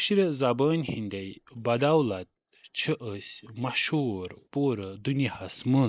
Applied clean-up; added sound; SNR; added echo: neural mask model Resemble Enhance denoiser.